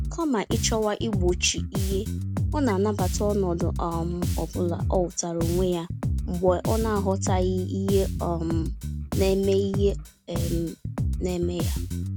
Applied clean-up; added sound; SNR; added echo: none; Bass guitar; 2 dB; none.